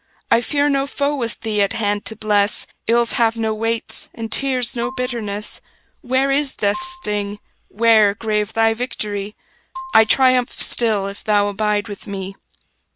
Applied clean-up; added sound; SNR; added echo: none; Marimba, xylophone; 18 dB; none.